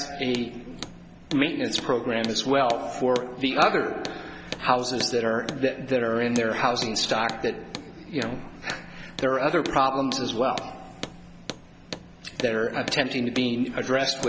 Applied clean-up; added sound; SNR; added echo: none; Hammer; 15 dB; none.